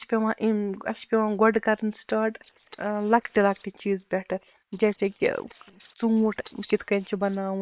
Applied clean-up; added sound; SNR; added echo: neural separator model SepFormer WHAM!.